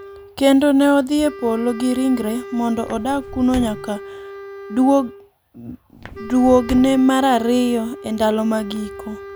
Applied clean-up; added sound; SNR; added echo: none; Wind instrument, woodwind instrument + Walk, footsteps; 15 dB; none.